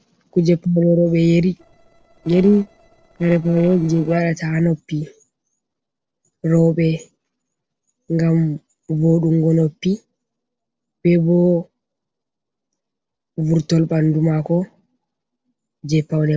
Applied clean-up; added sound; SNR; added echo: neural separator model SepFormer DNS4.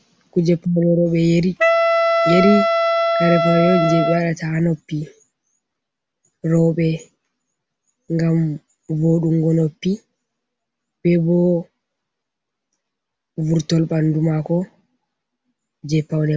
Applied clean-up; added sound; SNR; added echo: none; Wind instrument, woodwind instrument; -2 dB; none.